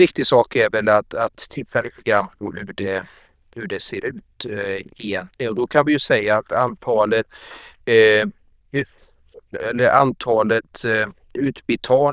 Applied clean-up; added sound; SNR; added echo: neural diffusion model UNIVERSE++.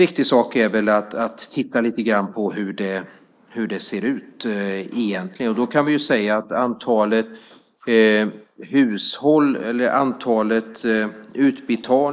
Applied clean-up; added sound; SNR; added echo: neural mask model Resemble Enhance denoiser.